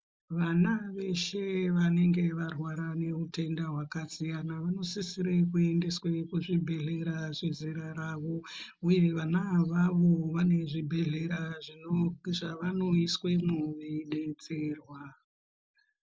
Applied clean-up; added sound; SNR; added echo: none; none; none; none.